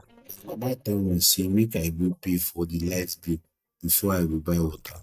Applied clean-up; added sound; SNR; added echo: neural mask model DeepFilterNet 3.